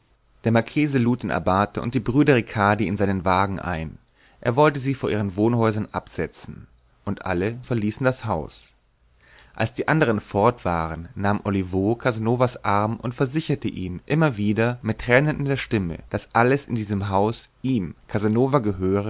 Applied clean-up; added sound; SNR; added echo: none; none; none; none.